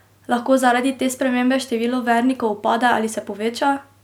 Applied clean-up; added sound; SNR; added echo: none; none; none; none.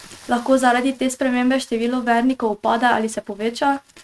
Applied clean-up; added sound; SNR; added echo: neural mask model RNNoise.